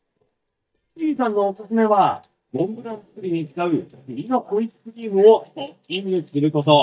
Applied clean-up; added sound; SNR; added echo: neural mask model DeepFilterNet 3.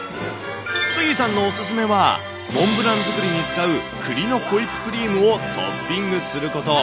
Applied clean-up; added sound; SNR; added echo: none; none; none; none.